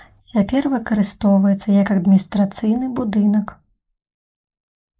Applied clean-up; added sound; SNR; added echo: neural mask model Resemble Enhance denoiser.